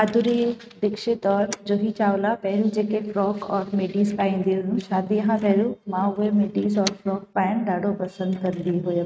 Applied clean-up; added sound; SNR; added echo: neural mask model RNNoise.